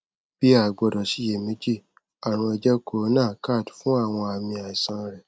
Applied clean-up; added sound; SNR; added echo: none; none; none; none.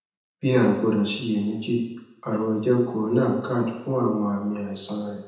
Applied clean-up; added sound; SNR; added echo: none; none; none; reverberation time 0.9 s.